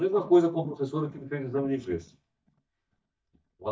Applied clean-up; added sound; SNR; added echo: neural mask model DeepFilterNet 3.